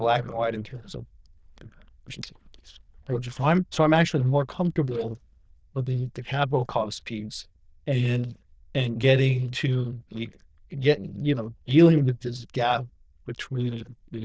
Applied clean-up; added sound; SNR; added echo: neural diffusion model UNIVERSE++.